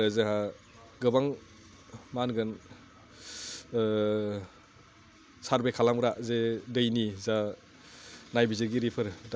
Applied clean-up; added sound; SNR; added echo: none; none; none; none.